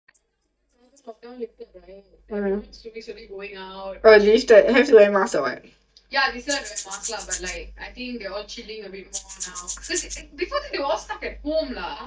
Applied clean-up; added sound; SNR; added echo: neural mask model DeepFilterNet 3.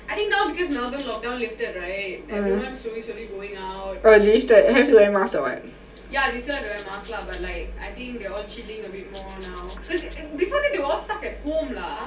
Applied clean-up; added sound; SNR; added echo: none; Rattle (instrument); 12 dB; reverberation time 0.2 s.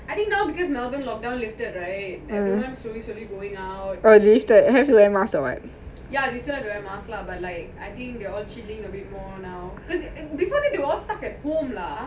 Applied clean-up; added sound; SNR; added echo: none; none; none; none.